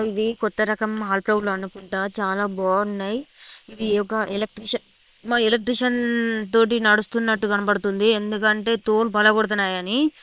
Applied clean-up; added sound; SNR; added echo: neural separator model SepFormer WHAM!.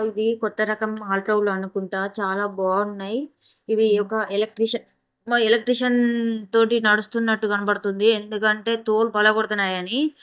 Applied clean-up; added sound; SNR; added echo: neural mask model DeepFilterNet 3.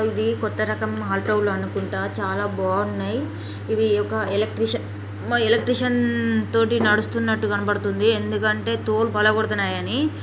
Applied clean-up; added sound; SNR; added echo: none; none; none; none.